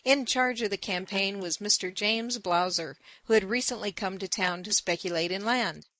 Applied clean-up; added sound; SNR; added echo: neural mask model Resemble Enhance denoiser.